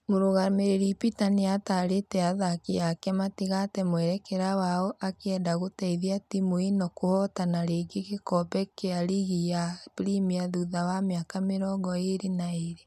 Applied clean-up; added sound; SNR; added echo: none; none; none; none.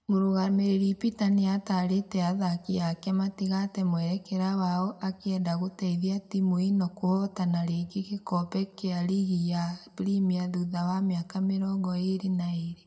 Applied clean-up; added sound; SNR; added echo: none; none; none; reverberation time 0.9 s.